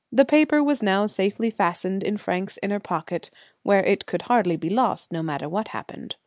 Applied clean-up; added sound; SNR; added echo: none; none; none; none.